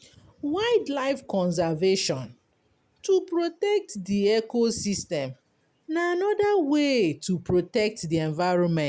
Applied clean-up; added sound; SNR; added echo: none; none; none; none.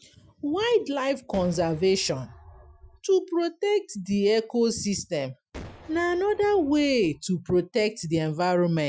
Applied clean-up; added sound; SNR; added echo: classical method Wiener filter.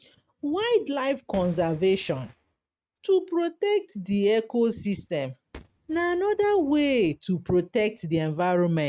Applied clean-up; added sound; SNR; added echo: neural mask model RNNoise.